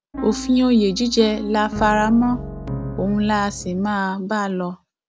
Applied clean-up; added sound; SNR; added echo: none; Piano; 10 dB; none.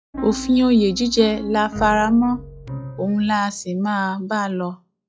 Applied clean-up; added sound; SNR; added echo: classical method log-MMSE.